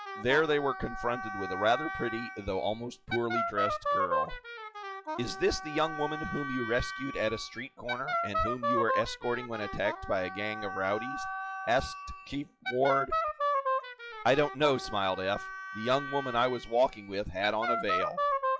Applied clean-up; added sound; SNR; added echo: classical method log-MMSE.